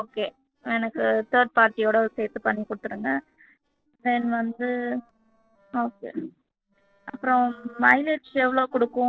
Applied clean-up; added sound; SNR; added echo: neural separator model SepFormer DNS4.